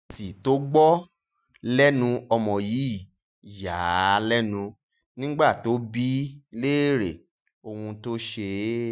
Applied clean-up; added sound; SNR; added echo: classical method Wiener filter.